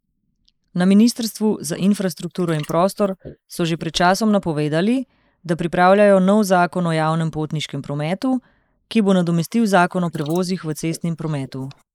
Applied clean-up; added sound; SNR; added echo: neural mask model Resemble Enhance denoiser.